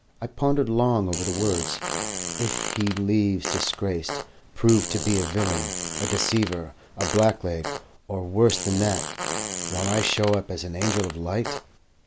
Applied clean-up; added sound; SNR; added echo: none; Fart; 6 dB; none.